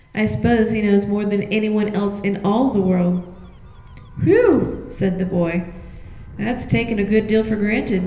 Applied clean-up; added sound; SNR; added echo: none; Gull, seagull / Waves, surf / Siren; 19 dB; reverberation time 1.4 s.